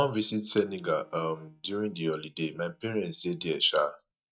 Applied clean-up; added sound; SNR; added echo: neural mask model DeepFilterNet 3.